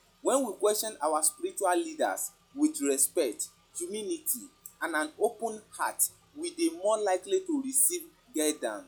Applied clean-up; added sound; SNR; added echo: classical method log-MMSE.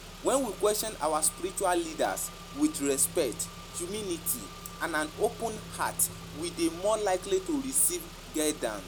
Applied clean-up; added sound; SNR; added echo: none; Engine / Car; 13 dB; none.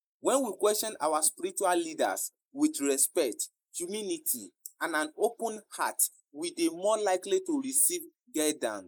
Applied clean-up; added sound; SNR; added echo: neural mask model Resemble Enhance denoiser.